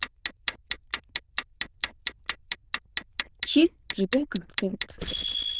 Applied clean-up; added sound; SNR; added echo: neural diffusion model UNIVERSE++.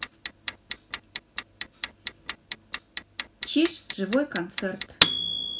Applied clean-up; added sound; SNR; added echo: none; Clock; 0 dB; none.